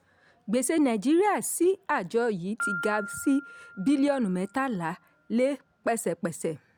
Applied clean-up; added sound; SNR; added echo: none; Piano; 15 dB; none.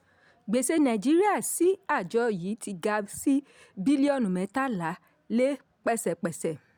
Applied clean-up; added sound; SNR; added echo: none; none; none; none.